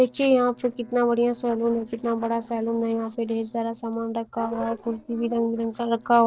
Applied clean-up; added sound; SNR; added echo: neural separator model SepFormer DNS4.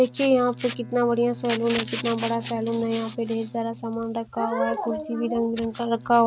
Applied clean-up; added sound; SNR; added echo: none; Bowed string instrument; 18 dB; none.